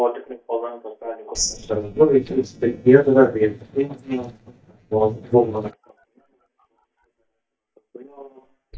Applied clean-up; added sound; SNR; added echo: neural mask model DeepFilterNet 3.